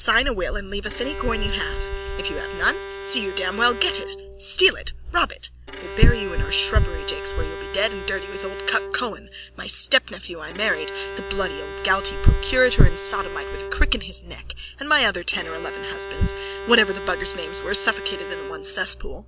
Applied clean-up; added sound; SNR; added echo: none; Bowed string instrument; 11 dB; none.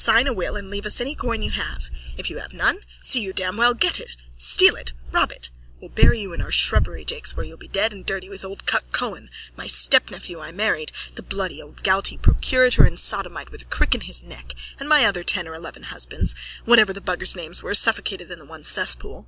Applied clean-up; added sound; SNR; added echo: none; none; none; none.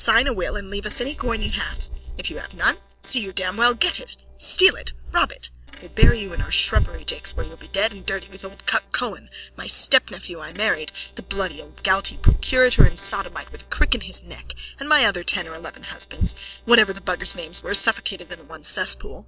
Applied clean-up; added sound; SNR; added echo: neural separator model SepFormer DNS4.